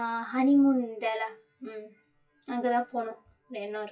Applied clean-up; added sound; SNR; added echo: classical method WPE with log-MMSE.